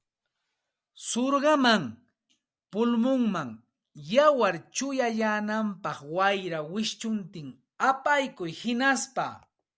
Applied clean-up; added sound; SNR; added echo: none; none; none; none.